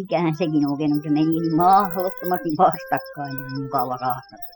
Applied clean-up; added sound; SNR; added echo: classical method spectral subtraction.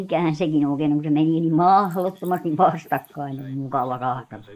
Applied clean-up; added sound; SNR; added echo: neural mask model Resemble Enhance denoiser.